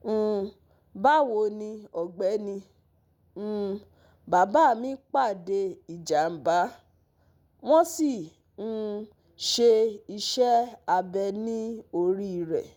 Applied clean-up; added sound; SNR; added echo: none; none; none; none.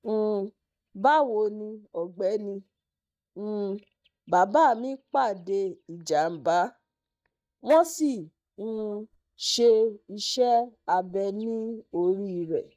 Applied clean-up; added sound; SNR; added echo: neural mask model DeepFilterNet 3.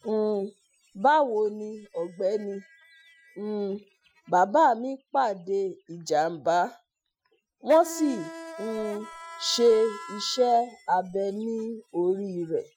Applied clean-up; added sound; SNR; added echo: classical method Wiener filter.